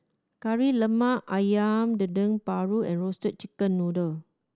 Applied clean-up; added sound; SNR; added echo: none; none; none; none.